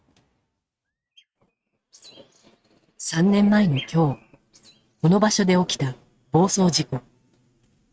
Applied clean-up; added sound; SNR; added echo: neural mask model RNNoise.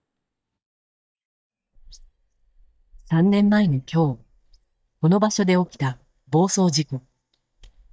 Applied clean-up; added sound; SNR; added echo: neural mask model DeepFilterNet 3.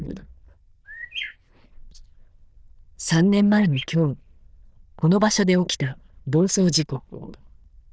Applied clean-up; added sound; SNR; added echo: neural diffusion model UNIVERSE++.